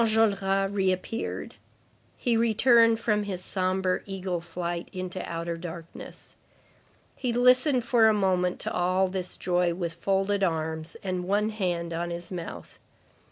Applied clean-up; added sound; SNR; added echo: none; none; none; none.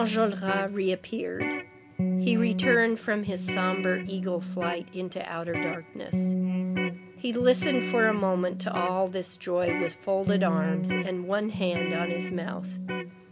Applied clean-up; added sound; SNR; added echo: none; Electric guitar; 2 dB; none.